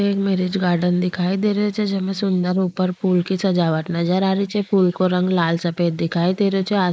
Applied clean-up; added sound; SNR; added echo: neural mask model Resemble Enhance denoiser.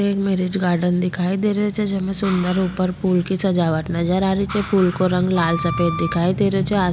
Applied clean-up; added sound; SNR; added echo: none; Wind instrument, woodwind instrument; 11 dB; none.